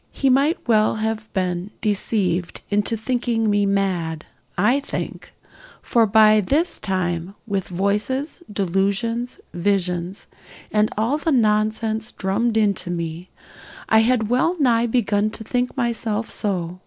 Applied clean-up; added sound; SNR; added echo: none; none; none; none.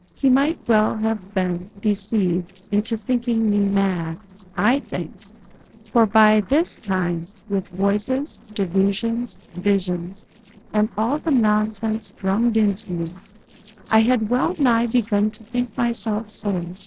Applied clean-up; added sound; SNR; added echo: neural separator model SepFormer DNS4.